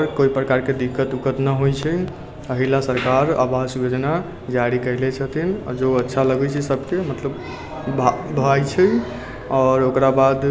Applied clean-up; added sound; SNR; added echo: none; none; none; none.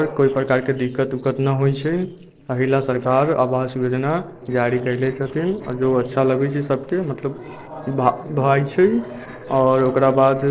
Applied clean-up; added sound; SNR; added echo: neural separator model SepFormer DNS4.